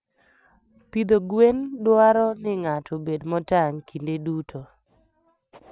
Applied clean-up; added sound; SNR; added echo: none; none; none; none.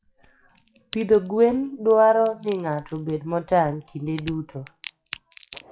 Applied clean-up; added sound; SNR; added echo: classical method WPE with log-MMSE.